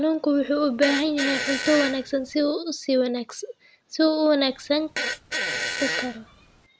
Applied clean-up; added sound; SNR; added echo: none; Fart; 6 dB; none.